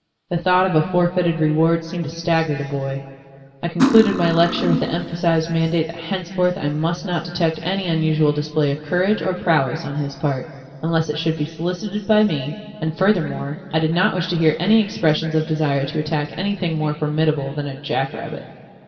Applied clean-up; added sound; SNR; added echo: none; Cutlery, silverware; 3 dB; reverberation time 2.4 s.